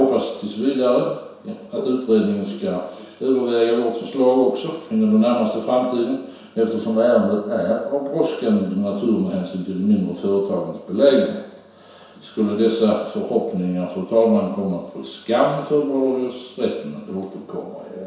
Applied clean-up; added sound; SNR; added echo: none; none; none; reverberation time 0.7 s.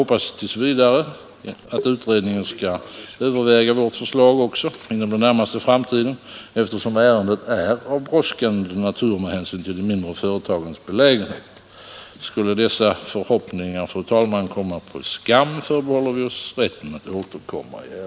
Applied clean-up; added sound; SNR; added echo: none; none; none; none.